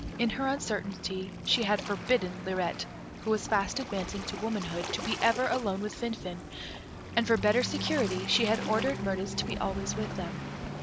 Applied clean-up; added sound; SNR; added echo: none; Waves, surf; 7 dB; none.